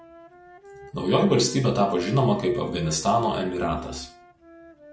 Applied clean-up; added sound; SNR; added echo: none; Wind instrument, woodwind instrument; 18 dB; none.